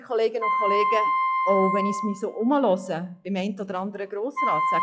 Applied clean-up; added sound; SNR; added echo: classical method log-MMSE.